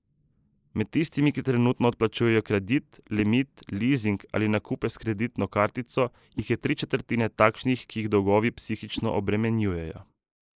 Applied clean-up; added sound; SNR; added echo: neural mask model Resemble Enhance denoiser.